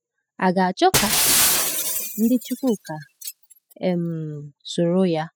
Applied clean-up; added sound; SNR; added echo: classical method spectral subtraction.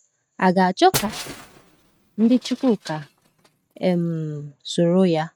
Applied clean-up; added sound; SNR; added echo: neural mask model RNNoise.